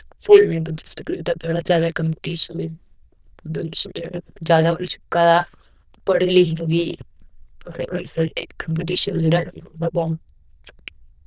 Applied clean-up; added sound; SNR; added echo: neural diffusion model UNIVERSE++.